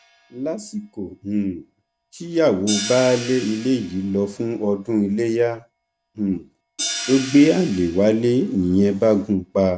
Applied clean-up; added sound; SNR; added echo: none; Hi-hat; 13 dB; none.